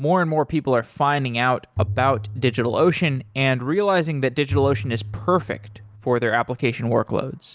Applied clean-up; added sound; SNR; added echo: none; Bowed string instrument; 10 dB; none.